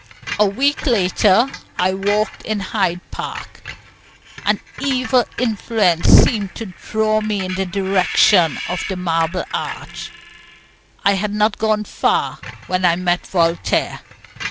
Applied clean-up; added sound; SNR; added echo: none; Screech; 14 dB; none.